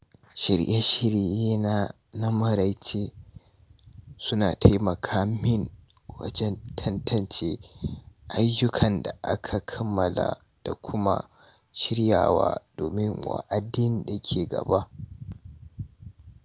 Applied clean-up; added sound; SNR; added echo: none; none; none; none.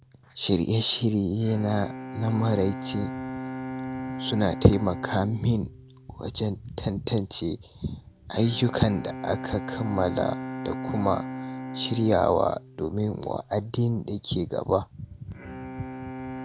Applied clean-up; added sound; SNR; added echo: none; Bowed string instrument; 10 dB; none.